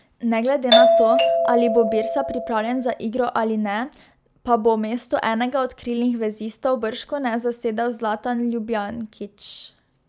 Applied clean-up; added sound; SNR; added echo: none; Doorbell; -4 dB; none.